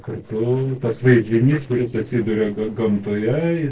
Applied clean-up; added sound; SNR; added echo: neural separator model SepFormer DNS4.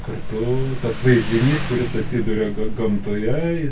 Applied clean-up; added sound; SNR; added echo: none; Motorcycle; 13 dB; reverberation time 0.2 s.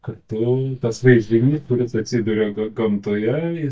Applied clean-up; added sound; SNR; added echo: neural mask model DeepFilterNet 3.